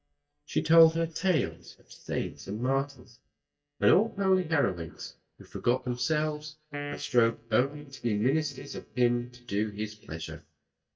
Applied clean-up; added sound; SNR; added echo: neural mask model DeepFilterNet 3.